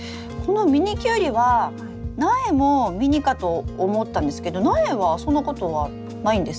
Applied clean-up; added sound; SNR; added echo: none; Brass instrument; 16 dB; none.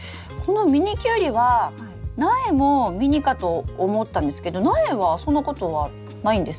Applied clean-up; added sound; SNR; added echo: none; none; none; none.